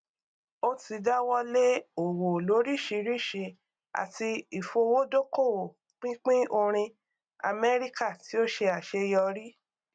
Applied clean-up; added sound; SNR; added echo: none; none; none; none.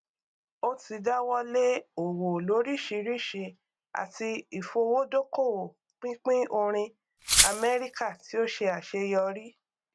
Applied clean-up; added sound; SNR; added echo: none; Glass; -4 dB; none.